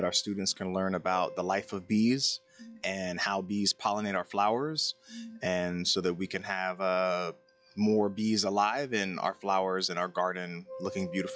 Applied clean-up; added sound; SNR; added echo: classical method log-MMSE.